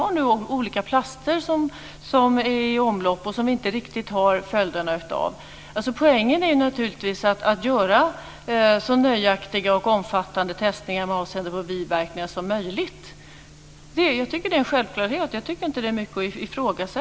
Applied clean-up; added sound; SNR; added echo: none; none; none; none.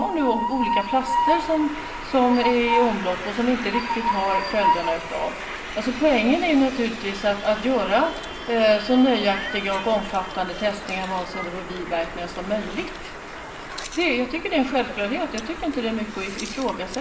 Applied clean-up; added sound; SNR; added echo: none; Train; 6 dB; reverberation time 0.9 s.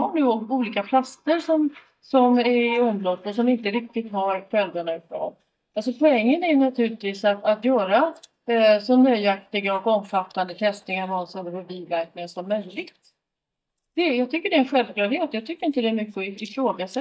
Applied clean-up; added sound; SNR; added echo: neural mask model DeepFilterNet 3.